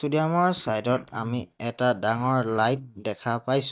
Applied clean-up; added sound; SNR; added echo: neural mask model DeepFilterNet 3.